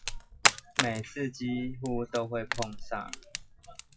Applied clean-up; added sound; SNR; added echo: classical method WPE with log-MMSE.